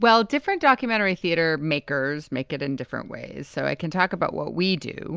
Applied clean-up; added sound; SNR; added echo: none; none; none; none.